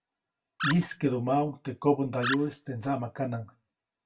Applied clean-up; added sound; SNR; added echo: none; Animal; 7 dB; reverberation time 0.2 s.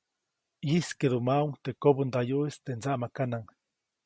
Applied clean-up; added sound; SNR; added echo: none; none; none; none.